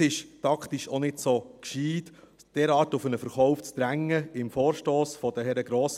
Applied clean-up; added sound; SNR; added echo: none; none; none; none.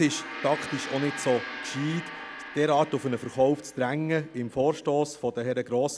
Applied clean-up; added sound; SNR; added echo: none; Gong; 13 dB; none.